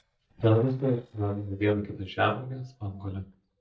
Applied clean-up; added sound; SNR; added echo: neural mask model DeepFilterNet 3.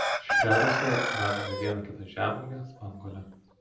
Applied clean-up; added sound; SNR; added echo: none; Chicken, rooster; -1 dB; reverberation time 0.6 s.